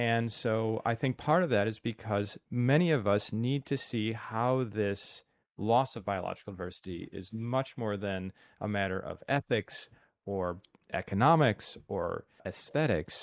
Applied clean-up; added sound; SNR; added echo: neural mask model Resemble Enhance denoiser.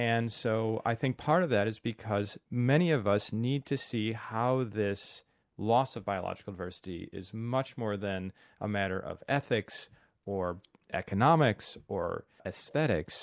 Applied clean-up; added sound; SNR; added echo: none; none; none; none.